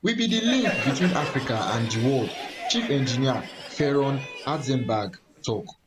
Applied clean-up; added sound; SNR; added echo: none; Crowd; 9 dB; none.